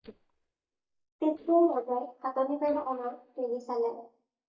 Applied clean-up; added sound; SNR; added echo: neural mask model DeepFilterNet 3.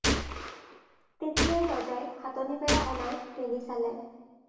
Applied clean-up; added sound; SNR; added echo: none; Gunshot, gunfire; -1 dB; reverberation time 1.1 s.